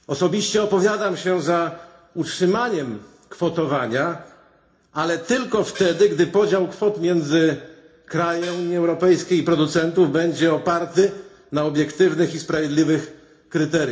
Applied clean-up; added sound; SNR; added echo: none; Gong; 19 dB; reverberation time 0.4 s.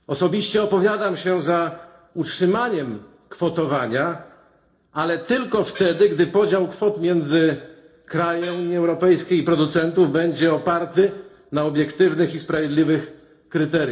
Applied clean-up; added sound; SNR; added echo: neural separator model SepFormer DNS4.